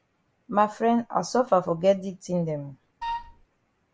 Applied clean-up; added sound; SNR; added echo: none; Wind instrument, woodwind instrument; 7 dB; none.